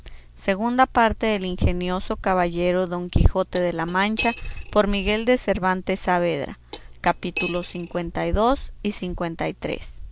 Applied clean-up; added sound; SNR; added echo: none; Cutlery, silverware; 11 dB; none.